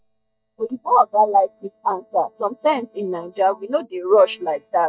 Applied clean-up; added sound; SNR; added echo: neural mask model DeepFilterNet 3.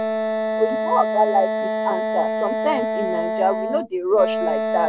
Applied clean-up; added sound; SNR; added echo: none; Wind instrument, woodwind instrument; 0 dB; none.